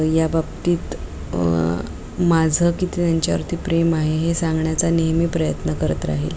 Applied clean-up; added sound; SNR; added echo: none; none; none; none.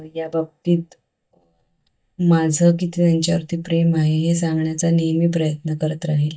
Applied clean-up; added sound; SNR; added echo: neural mask model DeepFilterNet 3.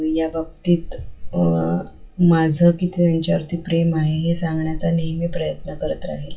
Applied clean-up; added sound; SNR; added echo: classical method WPE with log-MMSE.